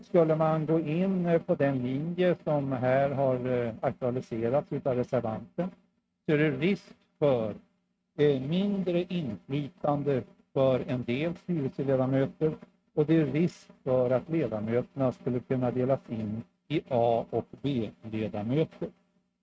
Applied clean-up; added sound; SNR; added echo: neural mask model RNNoise.